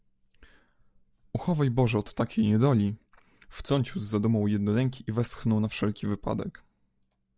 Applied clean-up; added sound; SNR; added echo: none; none; none; none.